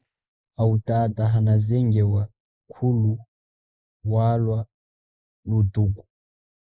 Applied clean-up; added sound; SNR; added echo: neural mask model Resemble Enhance denoiser.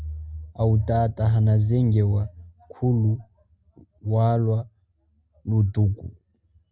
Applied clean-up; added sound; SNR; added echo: none; none; none; none.